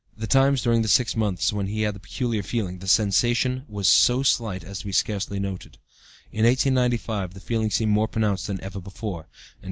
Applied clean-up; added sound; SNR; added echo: none; none; none; none.